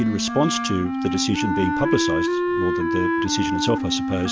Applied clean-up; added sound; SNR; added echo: none; Wind instrument, woodwind instrument; -1 dB; none.